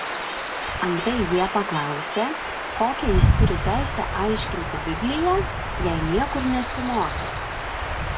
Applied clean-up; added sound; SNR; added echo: none; Stream / Chirp, tweet / Wind; -1 dB; reverberation time 0.2 s.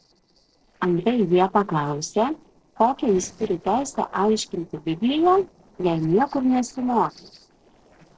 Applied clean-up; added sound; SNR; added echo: neural separator model SepFormer DNS4.